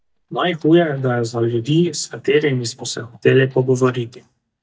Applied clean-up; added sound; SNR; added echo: neural mask model DeepFilterNet 3.